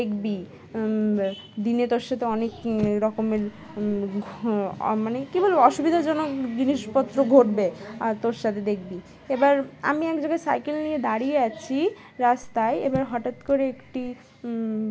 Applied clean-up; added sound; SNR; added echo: none; Raindrop / Drip; 16 dB; none.